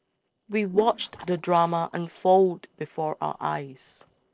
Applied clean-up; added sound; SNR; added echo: neural separator model SepFormer DNS4.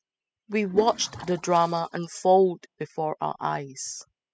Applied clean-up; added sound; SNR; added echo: classical method spectral subtraction.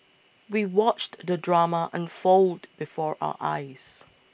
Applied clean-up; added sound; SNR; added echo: none; none; none; none.